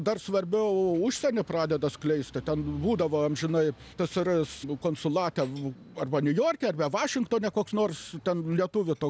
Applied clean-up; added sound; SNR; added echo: none; none; none; none.